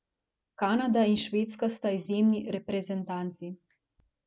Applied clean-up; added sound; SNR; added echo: none; none; none; none.